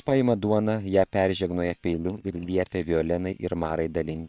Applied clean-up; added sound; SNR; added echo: neural separator model SepFormer WHAM!.